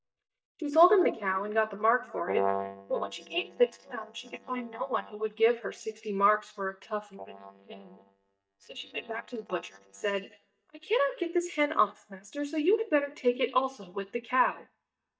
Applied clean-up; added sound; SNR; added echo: neural mask model DeepFilterNet 3.